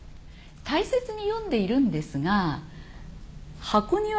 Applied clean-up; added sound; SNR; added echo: none; none; none; none.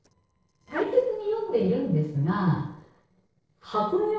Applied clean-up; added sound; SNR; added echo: neural separator model SepFormer DNS4.